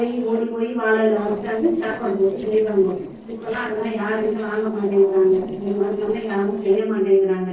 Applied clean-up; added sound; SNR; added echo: neural separator model SepFormer DNS4.